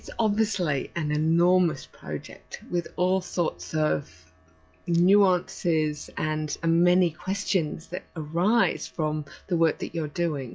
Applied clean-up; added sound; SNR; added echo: classical method log-MMSE.